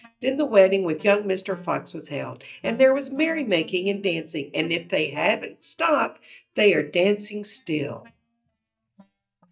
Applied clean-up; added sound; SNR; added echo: neural mask model DeepFilterNet 3.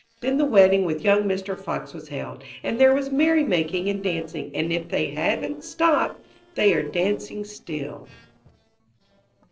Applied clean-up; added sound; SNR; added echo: neural separator model SepFormer DNS4.